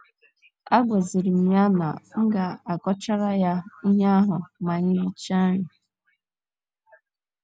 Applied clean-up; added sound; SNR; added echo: none; none; none; none.